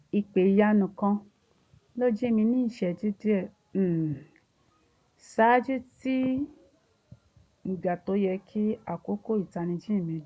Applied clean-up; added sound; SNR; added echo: none; none; none; none.